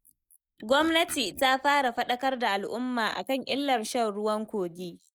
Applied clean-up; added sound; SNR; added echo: neural mask model Resemble Enhance denoiser.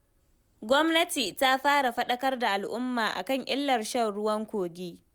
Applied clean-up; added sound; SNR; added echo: none; none; none; none.